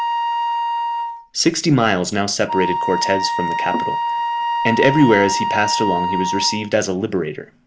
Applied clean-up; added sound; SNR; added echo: none; Wind instrument, woodwind instrument; 2 dB; none.